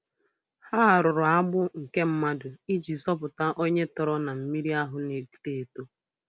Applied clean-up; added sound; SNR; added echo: none; none; none; none.